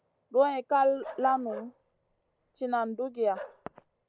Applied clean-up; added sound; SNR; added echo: none; Bark; 17 dB; none.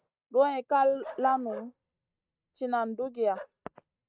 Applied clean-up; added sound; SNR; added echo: neural mask model RNNoise.